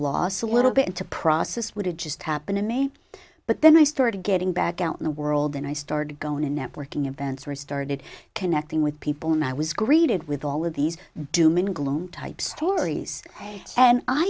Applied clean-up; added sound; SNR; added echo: none; none; none; none.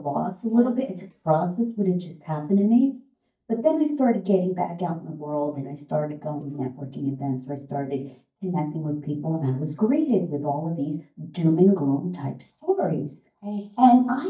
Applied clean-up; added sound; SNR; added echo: neural mask model DeepFilterNet 3.